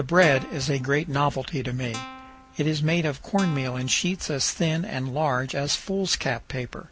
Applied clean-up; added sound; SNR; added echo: none; Guitar; 16 dB; none.